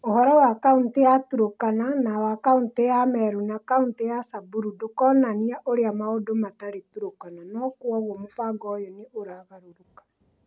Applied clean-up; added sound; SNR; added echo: none; none; none; none.